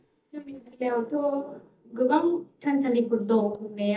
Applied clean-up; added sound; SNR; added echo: neural mask model DeepFilterNet 3.